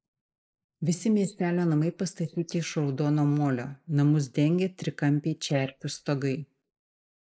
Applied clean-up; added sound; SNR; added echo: neural mask model Resemble Enhance denoiser.